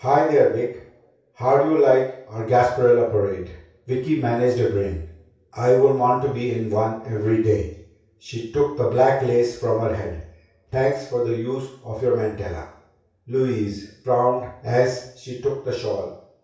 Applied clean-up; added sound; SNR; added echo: none; none; none; reverberation time 0.6 s.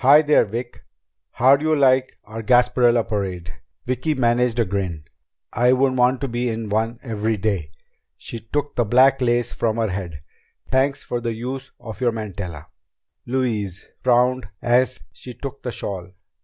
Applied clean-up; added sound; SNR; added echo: none; none; none; none.